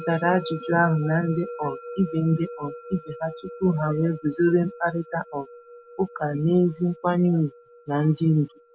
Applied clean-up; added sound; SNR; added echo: none; Musical instrument; 15 dB; none.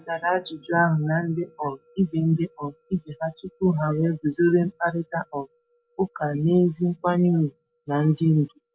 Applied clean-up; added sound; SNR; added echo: classical method log-MMSE.